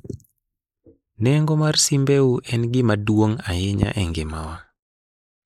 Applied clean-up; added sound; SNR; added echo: neural mask model Resemble Enhance denoiser.